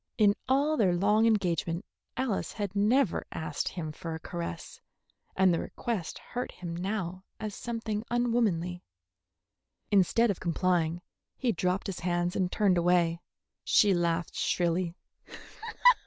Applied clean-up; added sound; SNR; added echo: none; none; none; none.